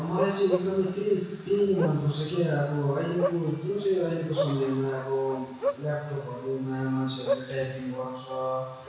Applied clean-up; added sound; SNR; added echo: none; Bark; 8 dB; reverberation time 1.1 s.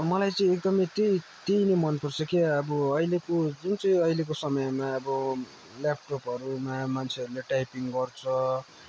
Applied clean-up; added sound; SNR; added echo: none; none; none; none.